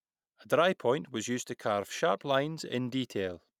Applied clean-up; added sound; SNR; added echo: none; none; none; none.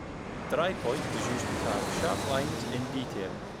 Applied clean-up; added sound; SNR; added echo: none; Fixed-wing aircraft, airplane; 0 dB; none.